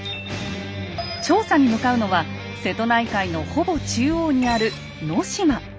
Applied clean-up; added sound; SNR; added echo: none; none; none; none.